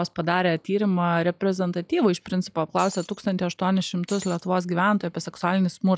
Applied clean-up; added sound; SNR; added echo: classical method log-MMSE.